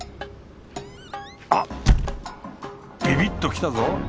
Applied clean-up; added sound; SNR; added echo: none; Squeak / Slam; -1 dB; none.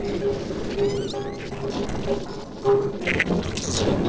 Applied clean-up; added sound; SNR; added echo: neural separator model SepFormer DNS4.